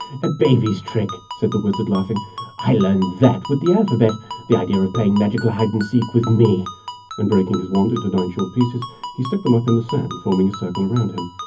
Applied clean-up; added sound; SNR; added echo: none; Ringtone; 15 dB; reverberation time 0.3 s.